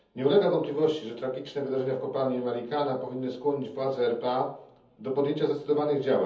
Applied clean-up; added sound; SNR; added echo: none; none; none; reverberation time 0.7 s.